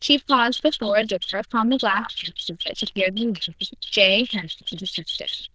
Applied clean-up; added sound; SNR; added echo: neural diffusion model UNIVERSE++.